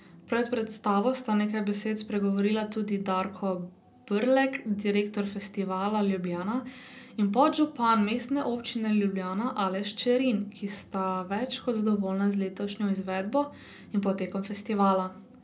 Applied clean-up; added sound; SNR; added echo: none; none; none; none.